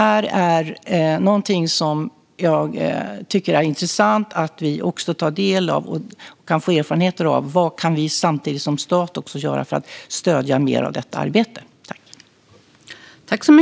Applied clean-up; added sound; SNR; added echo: none; none; none; none.